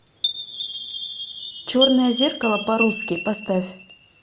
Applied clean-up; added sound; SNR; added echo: none; Chime; -1 dB; none.